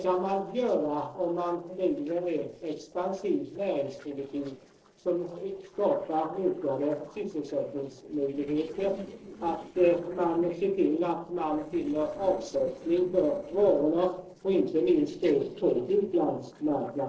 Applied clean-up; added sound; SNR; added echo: neural separator model SepFormer DNS4.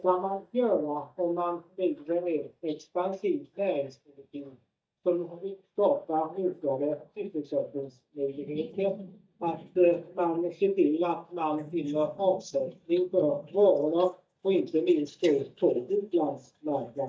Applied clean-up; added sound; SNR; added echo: neural mask model DeepFilterNet 3.